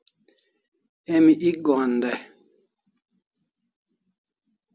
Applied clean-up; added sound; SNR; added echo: none; none; none; none.